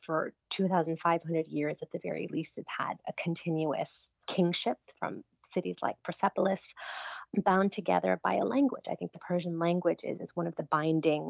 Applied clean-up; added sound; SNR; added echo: none; none; none; none.